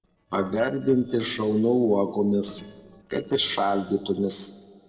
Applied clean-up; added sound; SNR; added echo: neural separator model SepFormer DNS4.